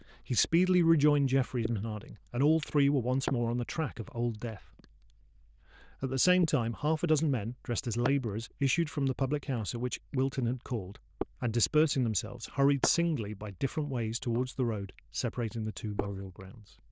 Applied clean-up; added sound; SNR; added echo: neural diffusion model UNIVERSE++.